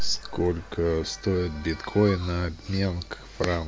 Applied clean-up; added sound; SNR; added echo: none; none; none; none.